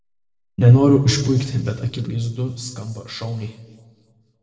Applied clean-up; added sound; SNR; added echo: neural separator model SepFormer DNS4.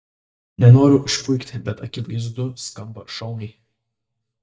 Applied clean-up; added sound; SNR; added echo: neural mask model DeepFilterNet 3.